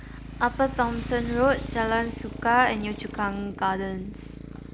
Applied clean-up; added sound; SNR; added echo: none; Motorcycle; 10 dB; none.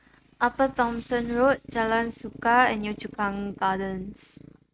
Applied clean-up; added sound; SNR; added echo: neural mask model RNNoise.